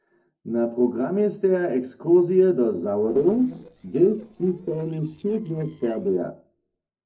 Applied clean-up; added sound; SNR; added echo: neural separator model SepFormer DNS4.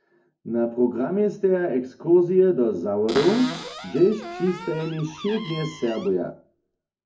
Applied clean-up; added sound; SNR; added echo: none; Cupboard open or close; 12 dB; reverberation time 0.3 s.